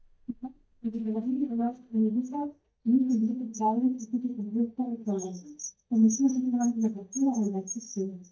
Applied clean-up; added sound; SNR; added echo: neural mask model DeepFilterNet 3.